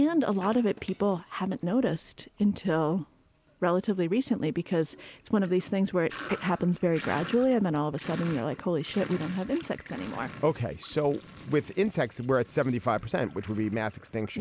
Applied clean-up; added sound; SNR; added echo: none; Sink (filling or washing); 18 dB; none.